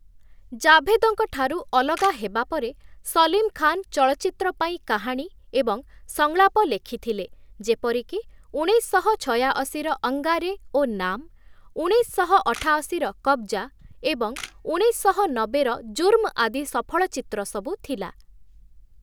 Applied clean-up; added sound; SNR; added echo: none; Camera; 20 dB; none.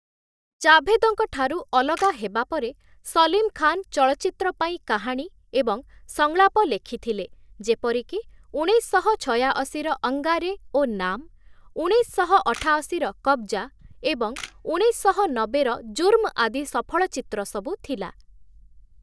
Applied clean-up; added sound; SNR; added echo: neural mask model DeepFilterNet 3.